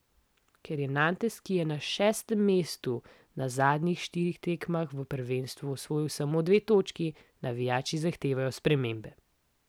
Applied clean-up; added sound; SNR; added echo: none; none; none; none.